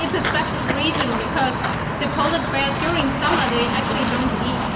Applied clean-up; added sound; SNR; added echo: none; Walk, footsteps; -1 dB; reverberation time 2.6 s.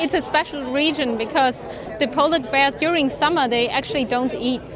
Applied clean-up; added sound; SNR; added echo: none; none; none; none.